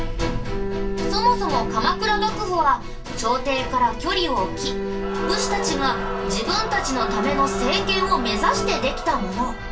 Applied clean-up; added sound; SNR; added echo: none; Bowed string instrument; 6 dB; reverberation time 0.2 s.